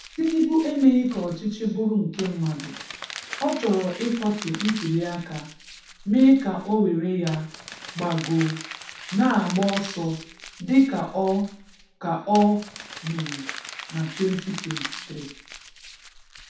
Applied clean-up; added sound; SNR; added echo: none; Crumpling, crinkling; 15 dB; reverberation time 0.7 s.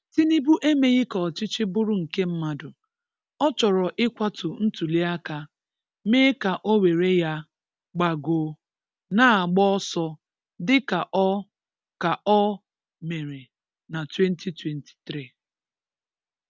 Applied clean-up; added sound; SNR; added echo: none; none; none; none.